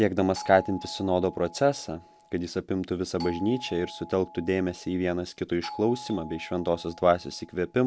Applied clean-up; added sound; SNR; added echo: none; Doorbell; 17 dB; none.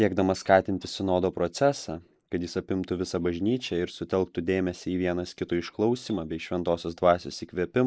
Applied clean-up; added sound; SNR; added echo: neural mask model Resemble Enhance denoiser.